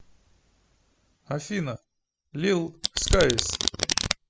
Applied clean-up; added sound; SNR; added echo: classical method spectral subtraction.